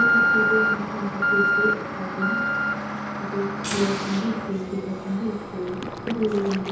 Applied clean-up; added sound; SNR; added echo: none; Alarm; -3 dB; reverberation time 0.8 s.